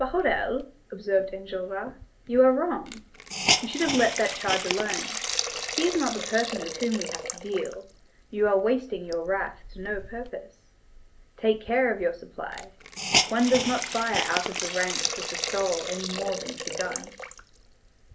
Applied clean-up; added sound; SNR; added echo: none; Hiss; 5 dB; reverberation time 0.3 s.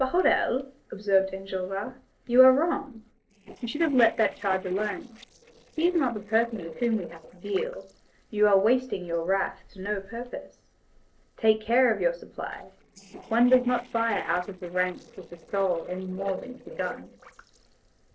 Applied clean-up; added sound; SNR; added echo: neural separator model SepFormer DNS4.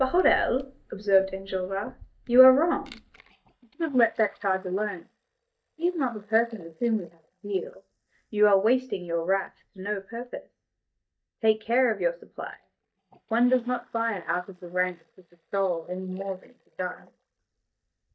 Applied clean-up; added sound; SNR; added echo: neural mask model DeepFilterNet 3.